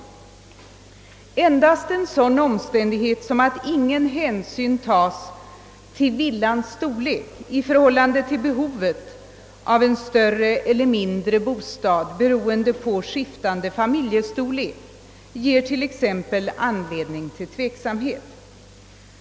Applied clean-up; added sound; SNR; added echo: none; none; none; none.